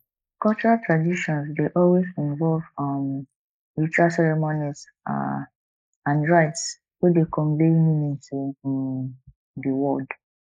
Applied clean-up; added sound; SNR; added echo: neural mask model Resemble Enhance denoiser.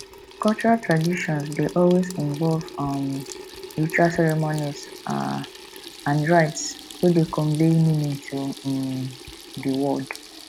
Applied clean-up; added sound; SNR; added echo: none; Sink (filling or washing) / Water tap, faucet; 16 dB; none.